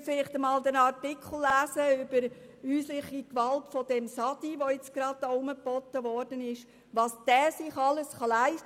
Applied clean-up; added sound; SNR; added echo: none; none; none; none.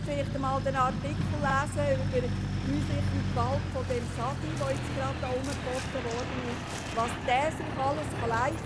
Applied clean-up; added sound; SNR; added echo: none; Truck; 0 dB; none.